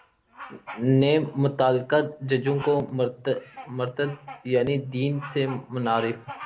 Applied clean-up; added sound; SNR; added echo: none; Bird vocalization, bird call, bird song; 19 dB; none.